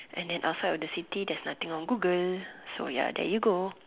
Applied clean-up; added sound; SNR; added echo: none; none; none; none.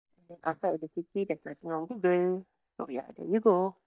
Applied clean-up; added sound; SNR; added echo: neural mask model DeepFilterNet 3.